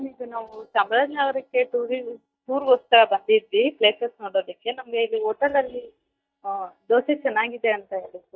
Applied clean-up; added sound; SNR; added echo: neural mask model DeepFilterNet 3.